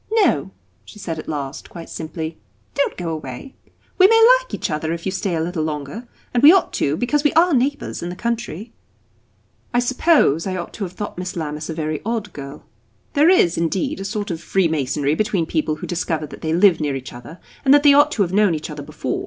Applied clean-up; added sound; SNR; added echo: none; none; none; none.